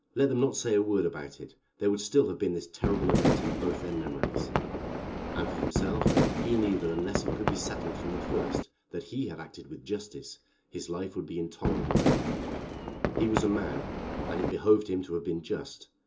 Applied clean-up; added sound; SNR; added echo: none; Fireworks; -2 dB; reverberation time 0.2 s.